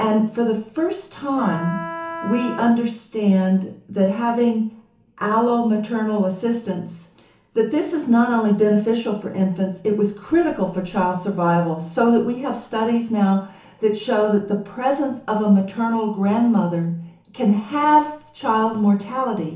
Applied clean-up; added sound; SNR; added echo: none; Wind instrument, woodwind instrument; 12 dB; reverberation time 0.8 s.